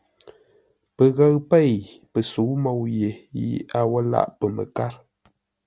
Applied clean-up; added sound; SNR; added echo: none; none; none; none.